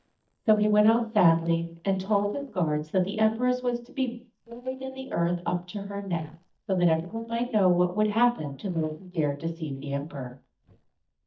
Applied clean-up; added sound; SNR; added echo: neural mask model DeepFilterNet 3.